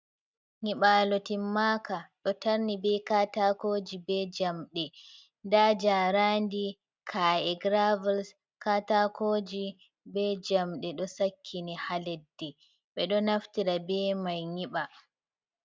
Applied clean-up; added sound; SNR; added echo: none; none; none; none.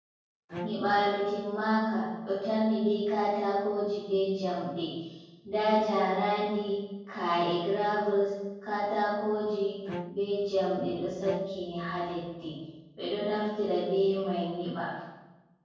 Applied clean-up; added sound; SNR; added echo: none; Bowed string instrument; 12 dB; reverberation time 1.3 s.